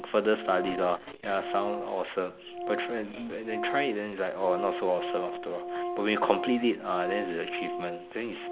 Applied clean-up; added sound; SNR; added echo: none; Organ; 6 dB; none.